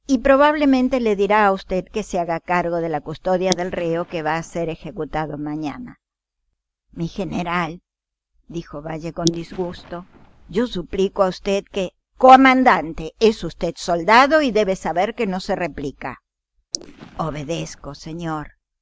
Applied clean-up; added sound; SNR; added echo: neural mask model Resemble Enhance denoiser.